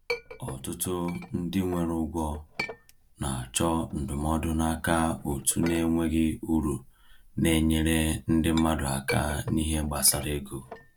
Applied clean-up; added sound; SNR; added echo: none; Chink, clink; 16 dB; none.